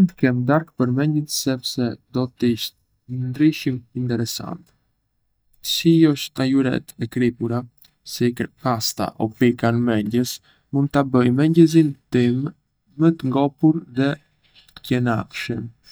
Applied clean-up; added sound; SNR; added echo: neural mask model DeepFilterNet 3.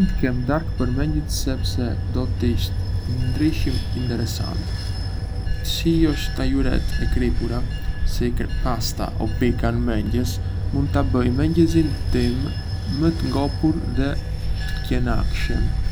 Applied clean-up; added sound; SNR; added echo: none; Bell / Train; -2 dB; none.